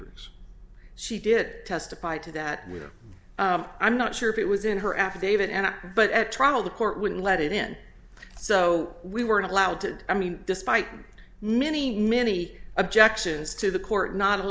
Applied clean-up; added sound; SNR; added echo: none; none; none; none.